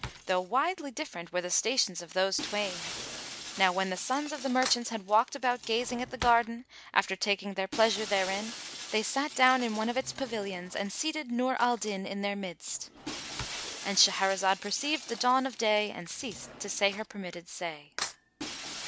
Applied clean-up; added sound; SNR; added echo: none; Shatter + Cutlery, silverware / Drawer open or close; 12 dB; none.